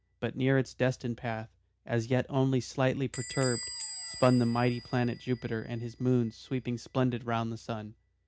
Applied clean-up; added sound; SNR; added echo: none; Squeak / Bell; 15 dB; none.